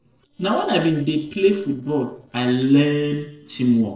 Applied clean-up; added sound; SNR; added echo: neural separator model SepFormer DNS4.